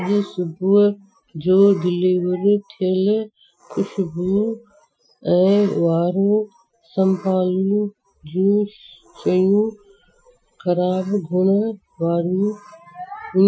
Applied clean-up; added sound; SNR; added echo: classical method Wiener filter.